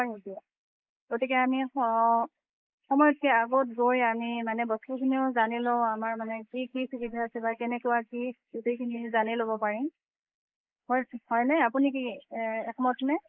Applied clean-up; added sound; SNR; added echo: neural mask model Resemble Enhance denoiser.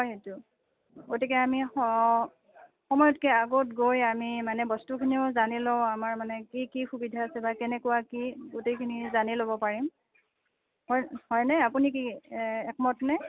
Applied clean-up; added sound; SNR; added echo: none; none; none; none.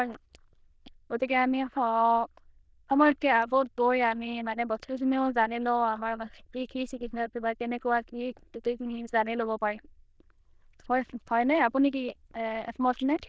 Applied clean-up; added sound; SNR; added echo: neural diffusion model UNIVERSE++.